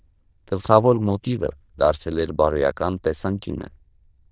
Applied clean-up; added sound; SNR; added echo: neural diffusion model UNIVERSE++.